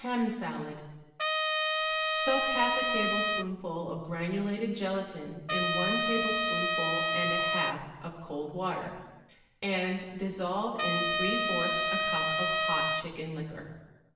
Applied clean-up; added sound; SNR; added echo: none; Trumpet; -5 dB; reverberation time 1.0 s.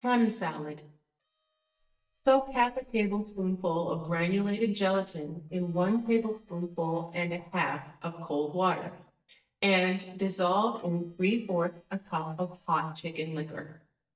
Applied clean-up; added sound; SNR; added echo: neural mask model DeepFilterNet 3.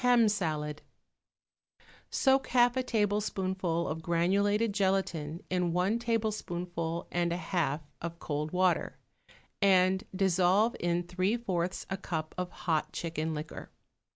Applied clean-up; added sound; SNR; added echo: none; none; none; none.